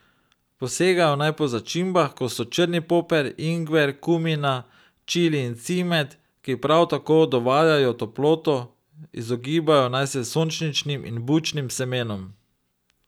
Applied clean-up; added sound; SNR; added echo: none; none; none; none.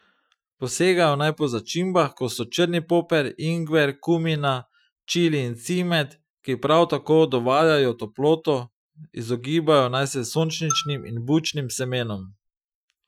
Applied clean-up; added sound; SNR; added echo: classical method Wiener filter.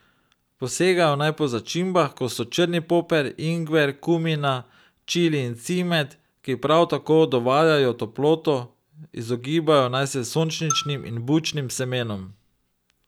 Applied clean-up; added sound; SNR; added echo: none; Marimba, xylophone; 13 dB; none.